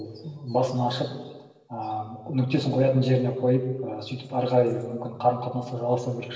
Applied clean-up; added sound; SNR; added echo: none; none; none; reverberation time 1.2 s.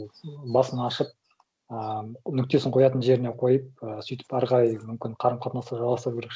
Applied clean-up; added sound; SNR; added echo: none; none; none; none.